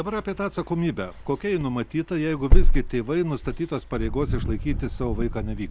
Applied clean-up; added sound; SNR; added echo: none; Wind; -4 dB; none.